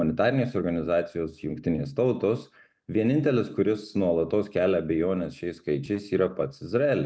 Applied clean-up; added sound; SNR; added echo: none; none; none; none.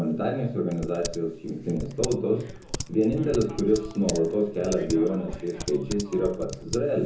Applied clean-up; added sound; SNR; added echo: none; Typing; 11 dB; reverberation time 0.6 s.